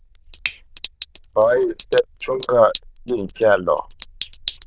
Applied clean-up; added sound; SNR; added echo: neural diffusion model UNIVERSE++.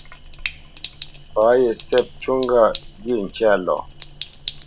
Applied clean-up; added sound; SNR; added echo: none; Sink (filling or washing); 15 dB; none.